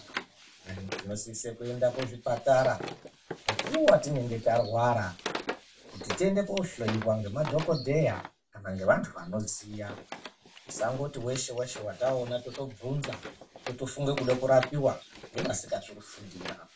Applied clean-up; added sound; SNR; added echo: none; Wood; 11 dB; reverberation time 0.2 s.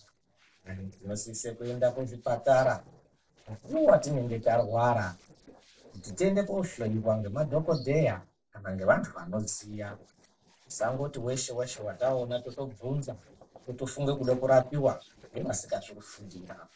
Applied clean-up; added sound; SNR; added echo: neural separator model SepFormer DNS4.